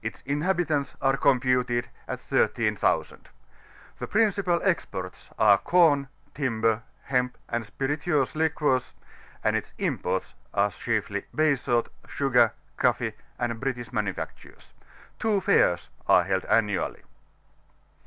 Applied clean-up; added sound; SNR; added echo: none; none; none; none.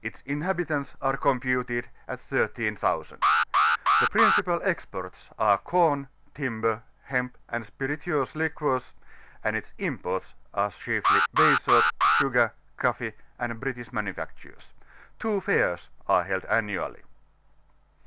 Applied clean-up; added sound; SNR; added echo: none; Alarm; -5 dB; none.